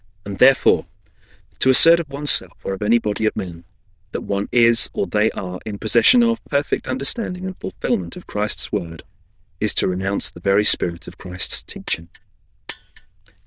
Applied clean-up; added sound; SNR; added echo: neural diffusion model UNIVERSE++.